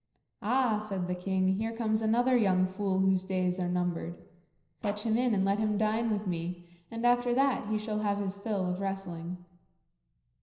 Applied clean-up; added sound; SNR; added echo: neural separator model SepFormer DNS4.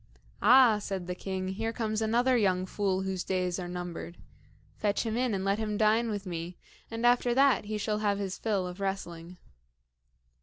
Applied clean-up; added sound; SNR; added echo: none; none; none; none.